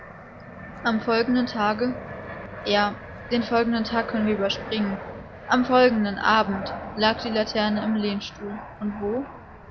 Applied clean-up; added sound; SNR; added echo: none; Fixed-wing aircraft, airplane; 12 dB; none.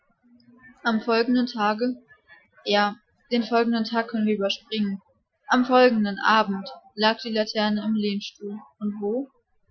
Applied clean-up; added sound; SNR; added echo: classical method Wiener filter.